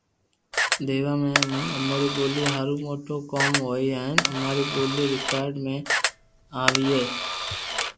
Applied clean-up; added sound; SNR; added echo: none; Camera; 1 dB; none.